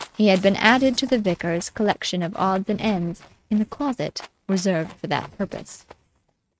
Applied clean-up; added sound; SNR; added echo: neural mask model RNNoise.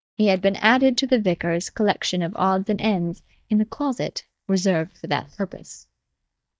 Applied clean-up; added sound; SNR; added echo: neural mask model DeepFilterNet 3.